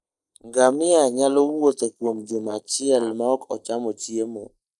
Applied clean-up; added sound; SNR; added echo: neural mask model Resemble Enhance denoiser.